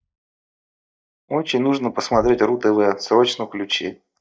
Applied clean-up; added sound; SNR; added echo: neural mask model DeepFilterNet 3.